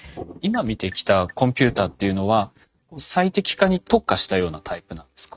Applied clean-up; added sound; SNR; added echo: neural mask model RNNoise.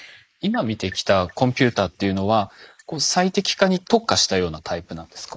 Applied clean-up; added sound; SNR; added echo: neural mask model Resemble Enhance denoiser.